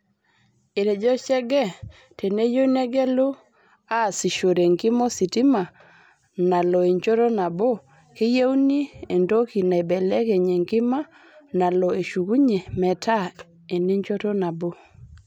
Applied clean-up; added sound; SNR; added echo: none; none; none; none.